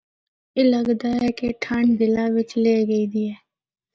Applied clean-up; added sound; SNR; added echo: neural mask model DeepFilterNet 3.